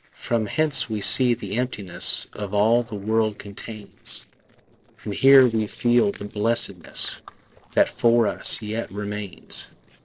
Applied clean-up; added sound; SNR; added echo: neural separator model SepFormer DNS4.